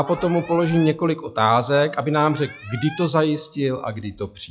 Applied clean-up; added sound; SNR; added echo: classical method log-MMSE.